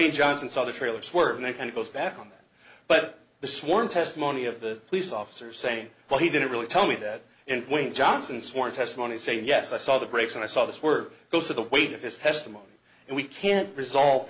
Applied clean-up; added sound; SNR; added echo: none; none; none; none.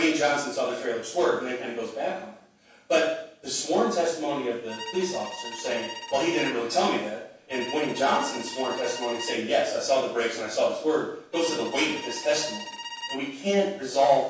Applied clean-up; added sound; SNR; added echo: none; Bowed string instrument; 12 dB; reverberation time 0.7 s.